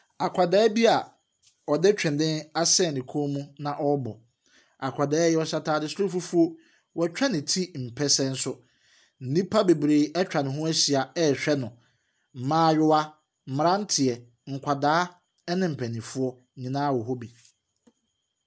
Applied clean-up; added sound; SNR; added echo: none; none; none; none.